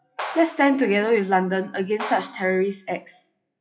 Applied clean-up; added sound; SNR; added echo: classical method WPE with log-MMSE.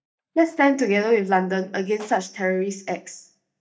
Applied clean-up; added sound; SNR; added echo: neural mask model DeepFilterNet 3.